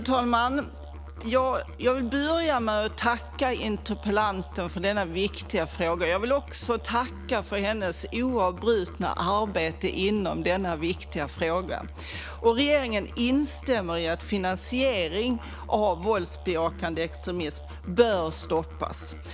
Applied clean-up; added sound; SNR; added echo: none; Musical instrument; 13 dB; none.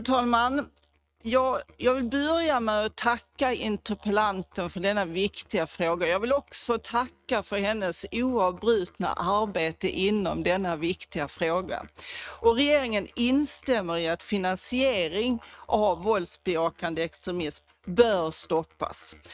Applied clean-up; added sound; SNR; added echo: neural mask model RNNoise.